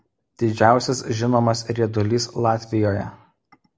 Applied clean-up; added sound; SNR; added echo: none; none; none; none.